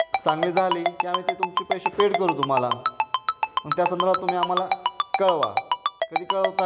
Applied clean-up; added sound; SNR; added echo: none; Ringtone; 0 dB; none.